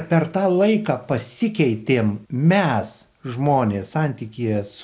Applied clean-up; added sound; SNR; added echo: none; none; none; none.